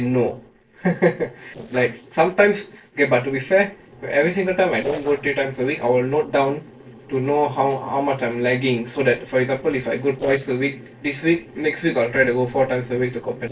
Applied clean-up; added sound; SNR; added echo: neural separator model SepFormer DNS4.